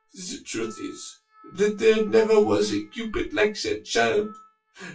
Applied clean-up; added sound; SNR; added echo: classical method WPE with log-MMSE.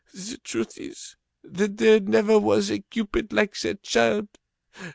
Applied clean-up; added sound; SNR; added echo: none; none; none; none.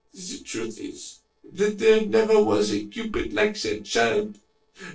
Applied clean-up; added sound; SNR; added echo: neural separator model SepFormer DNS4.